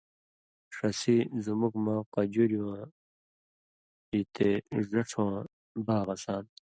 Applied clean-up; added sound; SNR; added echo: none; none; none; none.